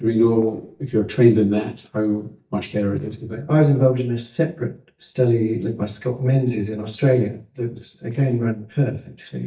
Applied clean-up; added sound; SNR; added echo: neural mask model DeepFilterNet 3.